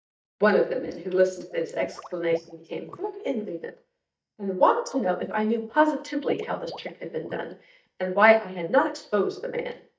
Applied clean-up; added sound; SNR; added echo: neural mask model DeepFilterNet 3.